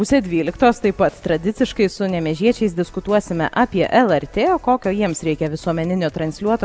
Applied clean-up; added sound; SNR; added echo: none; none; none; none.